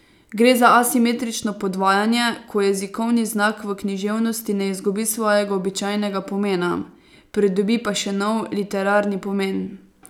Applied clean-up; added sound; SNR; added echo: none; none; none; none.